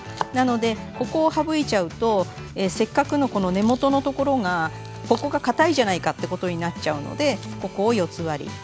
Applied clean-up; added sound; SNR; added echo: none; none; none; none.